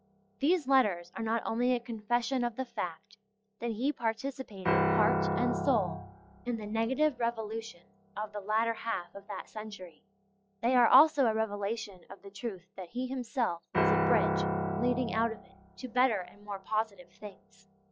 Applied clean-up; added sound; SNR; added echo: classical method log-MMSE.